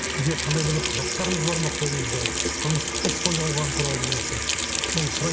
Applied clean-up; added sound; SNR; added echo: none; Sink (filling or washing) / Water tap, faucet; -2 dB; reverberation time 2.4 s.